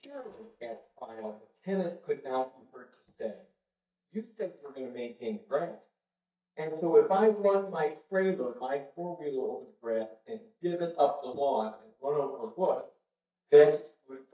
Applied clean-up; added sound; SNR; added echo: neural mask model DeepFilterNet 3.